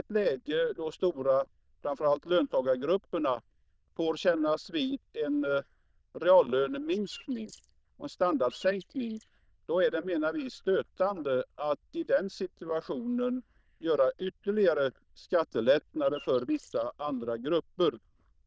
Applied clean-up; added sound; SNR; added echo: neural diffusion model UNIVERSE++.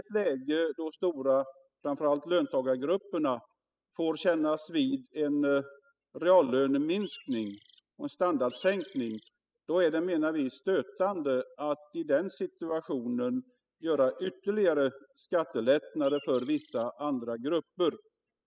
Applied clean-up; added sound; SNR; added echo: classical method spectral subtraction.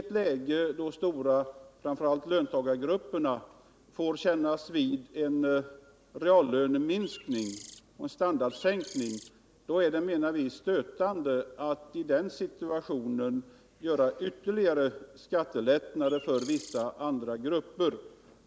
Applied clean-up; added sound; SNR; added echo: none; Bird; 17 dB; none.